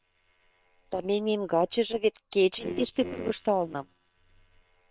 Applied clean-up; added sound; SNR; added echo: neural separator model SepFormer WHAM!.